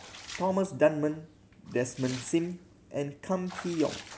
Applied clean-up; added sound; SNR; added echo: none; Bathtub (filling or washing) / Water / Liquid; 16 dB; none.